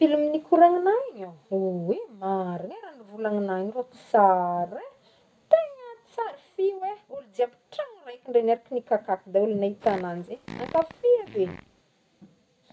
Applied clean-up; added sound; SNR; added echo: none; Fart; 17 dB; none.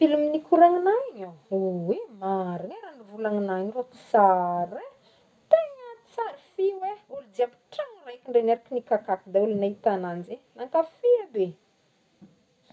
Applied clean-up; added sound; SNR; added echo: none; none; none; none.